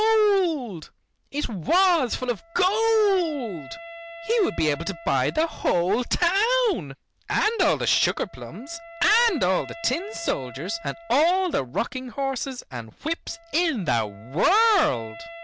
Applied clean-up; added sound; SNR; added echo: none; Wind instrument, woodwind instrument; 19 dB; none.